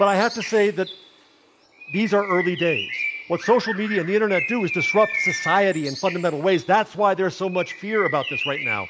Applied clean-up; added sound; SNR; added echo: none; Bird; 8 dB; none.